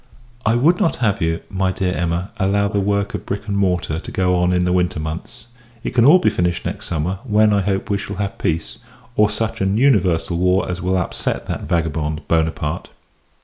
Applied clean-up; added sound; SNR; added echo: neural mask model Resemble Enhance denoiser.